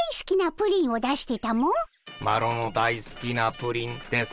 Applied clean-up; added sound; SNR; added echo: none; none; none; none.